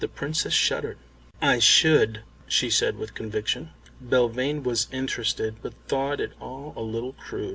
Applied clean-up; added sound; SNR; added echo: none; none; none; none.